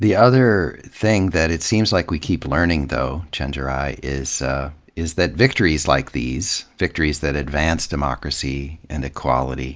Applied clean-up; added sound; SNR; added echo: none; none; none; none.